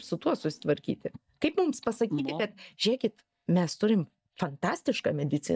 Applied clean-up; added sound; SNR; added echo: neural mask model DeepFilterNet 3.